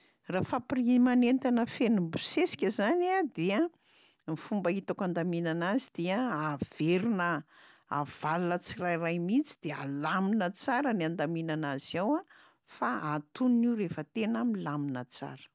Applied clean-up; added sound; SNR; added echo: none; none; none; none.